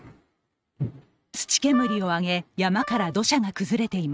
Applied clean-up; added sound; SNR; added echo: neural mask model RNNoise.